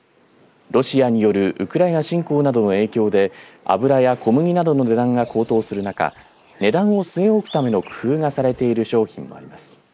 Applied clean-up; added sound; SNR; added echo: neural mask model Resemble Enhance denoiser.